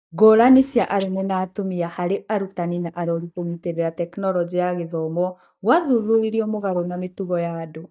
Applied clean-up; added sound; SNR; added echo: neural mask model DeepFilterNet 3.